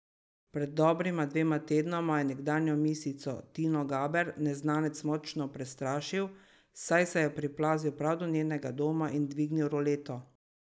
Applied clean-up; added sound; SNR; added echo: none; none; none; none.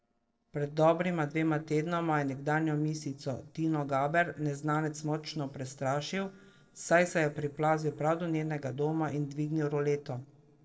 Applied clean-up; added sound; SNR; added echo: neural separator model SepFormer DNS4.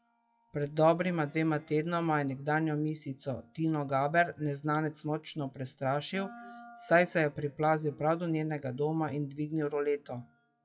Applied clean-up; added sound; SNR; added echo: classical method WPE with log-MMSE.